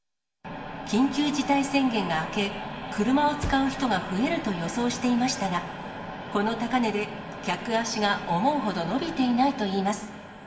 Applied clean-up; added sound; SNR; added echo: none; Thump, thud; 14 dB; reverberation time 1.0 s.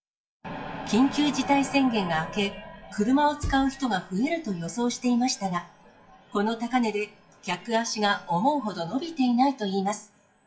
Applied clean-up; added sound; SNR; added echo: classical method WPE with log-MMSE.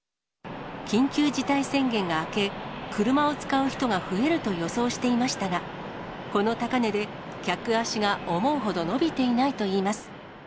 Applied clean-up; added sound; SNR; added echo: none; none; none; none.